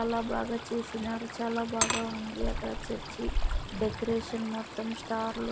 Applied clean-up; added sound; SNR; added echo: none; Stream + Glass / Liquid; 2 dB; none.